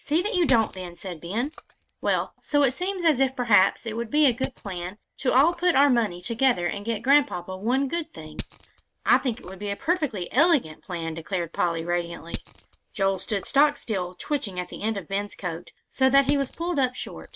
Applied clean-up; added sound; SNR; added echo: neural mask model RNNoise.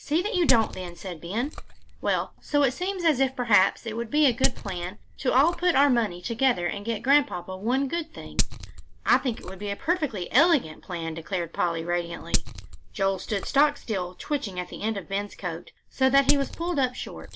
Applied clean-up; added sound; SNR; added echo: none; Glass; 6 dB; none.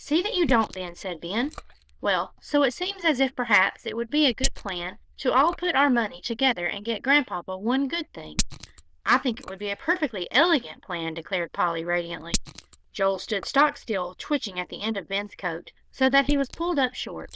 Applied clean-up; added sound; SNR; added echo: neural diffusion model UNIVERSE++.